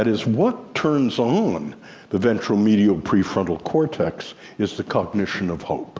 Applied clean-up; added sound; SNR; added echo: none; none; none; none.